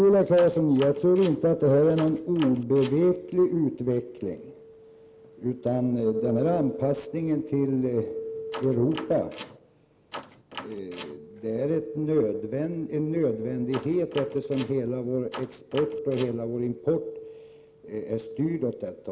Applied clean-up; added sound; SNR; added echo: none; Door; 18 dB; none.